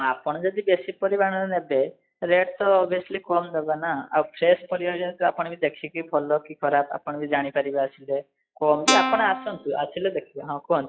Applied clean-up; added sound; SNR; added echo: classical method log-MMSE.